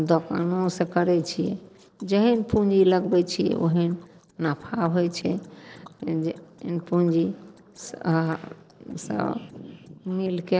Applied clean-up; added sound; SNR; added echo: neural separator model SepFormer DNS4.